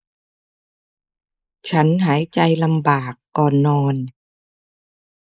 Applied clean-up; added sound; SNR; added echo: neural mask model Resemble Enhance denoiser.